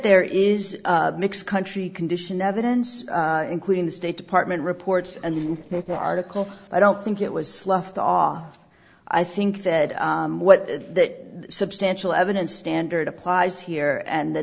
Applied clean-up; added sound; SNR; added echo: neural separator model SepFormer DNS4.